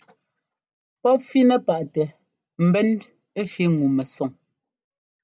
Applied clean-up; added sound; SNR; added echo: none; none; none; none.